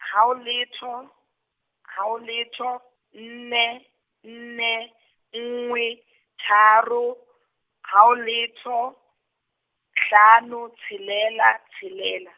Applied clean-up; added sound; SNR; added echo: none; none; none; none.